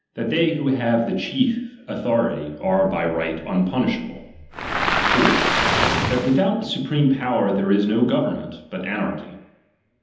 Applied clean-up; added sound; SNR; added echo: none; Waves, surf; -1 dB; reverberation time 0.9 s.